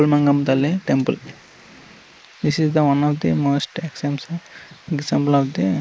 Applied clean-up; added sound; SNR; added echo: neural mask model Resemble Enhance denoiser.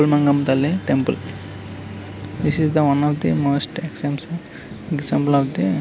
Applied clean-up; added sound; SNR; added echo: none; Bowed string instrument; 19 dB; none.